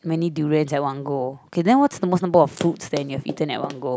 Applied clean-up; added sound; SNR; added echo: none; Run; 12 dB; none.